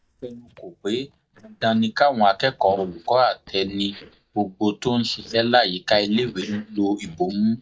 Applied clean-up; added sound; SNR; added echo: neural mask model DeepFilterNet 3.